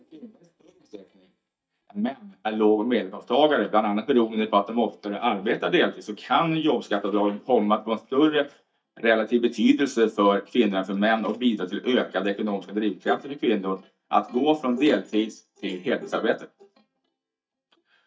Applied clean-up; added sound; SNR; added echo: neural mask model DeepFilterNet 3.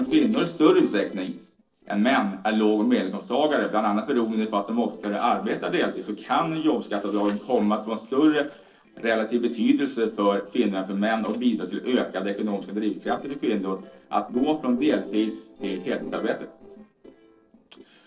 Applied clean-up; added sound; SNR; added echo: neural separator model SepFormer DNS4.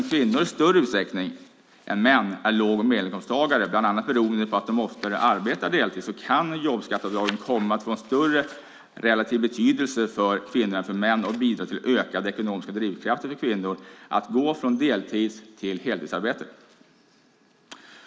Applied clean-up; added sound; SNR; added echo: none; none; none; none.